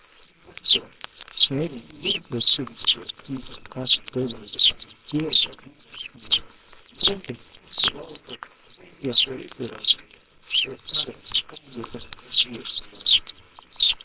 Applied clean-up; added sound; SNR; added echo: neural separator model SepFormer WHAMR!.